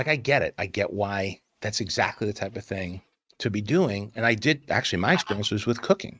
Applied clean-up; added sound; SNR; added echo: neural mask model RNNoise.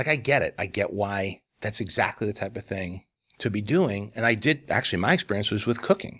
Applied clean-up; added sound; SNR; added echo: none; none; none; none.